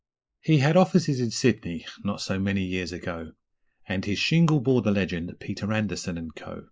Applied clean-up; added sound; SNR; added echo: neural mask model Resemble Enhance denoiser.